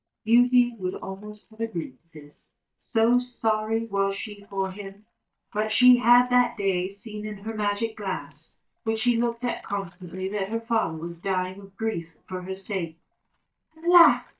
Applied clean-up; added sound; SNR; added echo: neural mask model DeepFilterNet 3.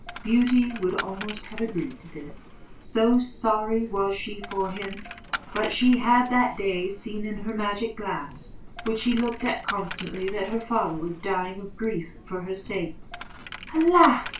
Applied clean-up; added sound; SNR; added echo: none; Coin (dropping); 13 dB; reverberation time 0.2 s.